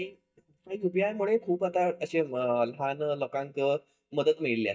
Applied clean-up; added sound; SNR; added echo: neural mask model DeepFilterNet 3.